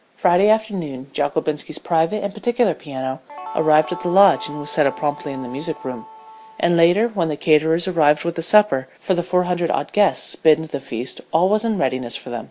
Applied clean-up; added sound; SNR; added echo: none; Guitar; 16 dB; none.